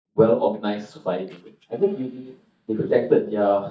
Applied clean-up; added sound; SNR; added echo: neural mask model DeepFilterNet 3.